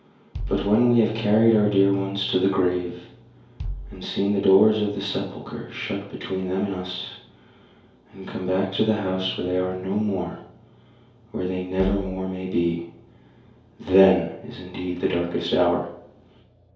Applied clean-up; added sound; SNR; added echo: none; Bass drum; 13 dB; reverberation time 2.4 s.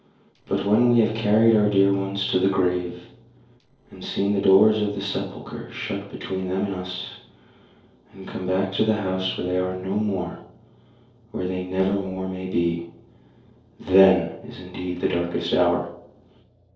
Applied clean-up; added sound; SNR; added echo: neural separator model SepFormer DNS4.